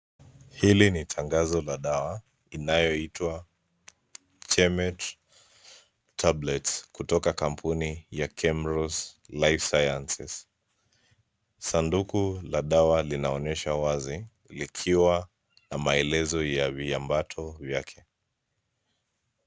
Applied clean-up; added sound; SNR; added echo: none; none; none; none.